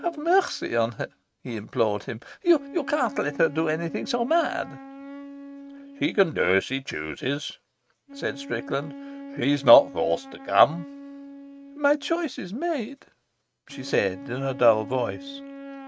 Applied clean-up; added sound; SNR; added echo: neural mask model RNNoise.